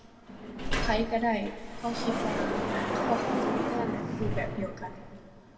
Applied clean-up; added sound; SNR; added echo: none; Sliding door; -2 dB; reverberation time 1.8 s.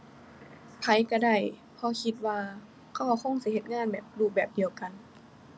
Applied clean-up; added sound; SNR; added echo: none; none; none; none.